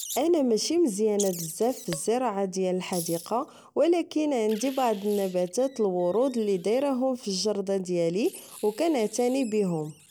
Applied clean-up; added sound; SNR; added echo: none; Wild animals + Tap / Glass; 19 dB; none.